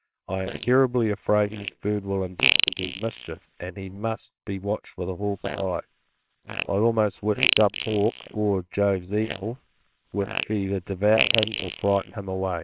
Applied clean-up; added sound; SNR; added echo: neural separator model SepFormer WHAMR!.